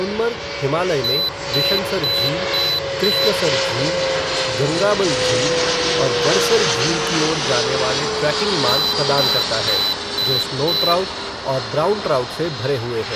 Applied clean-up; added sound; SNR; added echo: none; Alarm + Fixed-wing aircraft, airplane; -2 dB; none.